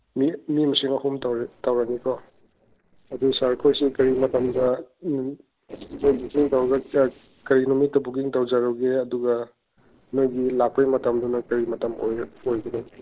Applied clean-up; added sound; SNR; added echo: neural separator model SepFormer DNS4.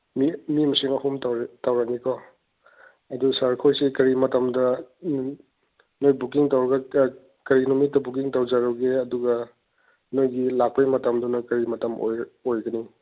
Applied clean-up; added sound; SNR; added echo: none; none; none; none.